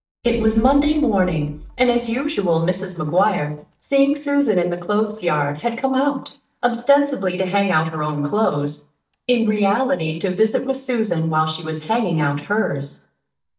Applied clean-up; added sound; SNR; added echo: neural mask model DeepFilterNet 3.